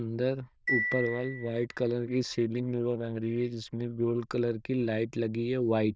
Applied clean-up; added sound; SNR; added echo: neural diffusion model UNIVERSE++.